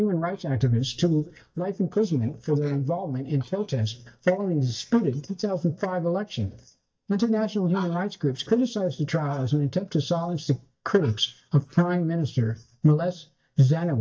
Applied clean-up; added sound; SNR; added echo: neural mask model DeepFilterNet 3.